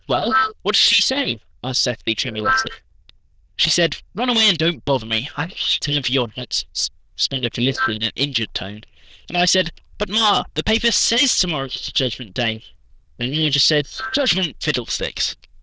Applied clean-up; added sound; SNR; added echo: neural diffusion model UNIVERSE++.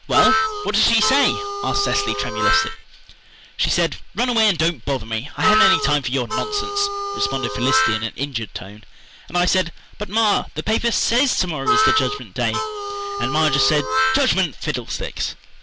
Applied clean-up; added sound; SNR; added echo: none; Harmonica; 0 dB; none.